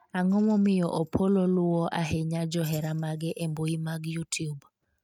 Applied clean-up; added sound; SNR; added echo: neural mask model RNNoise.